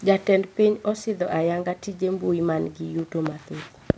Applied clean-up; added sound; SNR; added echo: none; none; none; none.